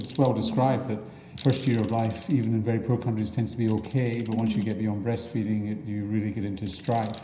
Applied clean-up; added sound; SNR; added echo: none; Tools; 11 dB; reverberation time 0.9 s.